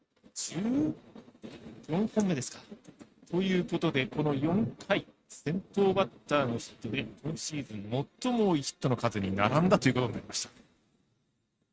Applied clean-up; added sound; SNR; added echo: neural mask model RNNoise.